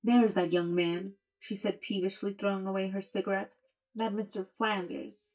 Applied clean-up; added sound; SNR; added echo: neural mask model DeepFilterNet 3.